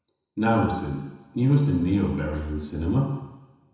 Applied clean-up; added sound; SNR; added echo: none; none; none; reverberation time 1.0 s.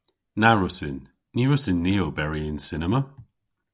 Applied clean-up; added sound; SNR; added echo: none; none; none; none.